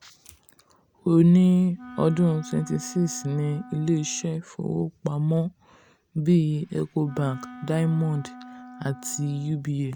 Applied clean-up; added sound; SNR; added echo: none; Wind instrument, woodwind instrument; 19 dB; none.